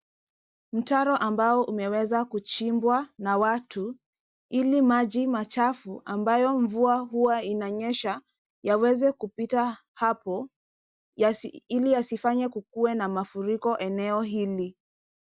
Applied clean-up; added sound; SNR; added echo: none; none; none; none.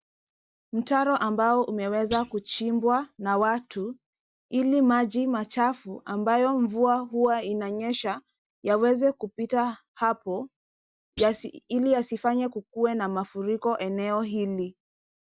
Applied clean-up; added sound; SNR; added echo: none; Thump, thud; 19 dB; none.